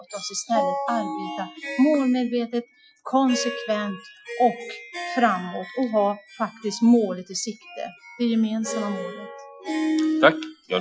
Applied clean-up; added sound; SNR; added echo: classical method Wiener filter.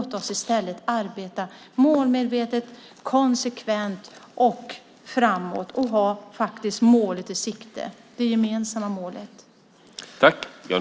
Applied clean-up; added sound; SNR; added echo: none; none; none; none.